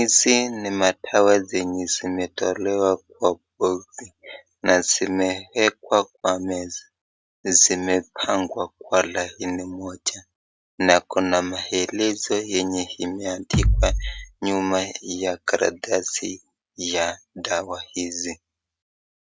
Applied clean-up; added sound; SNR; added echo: none; Bass drum; 0 dB; none.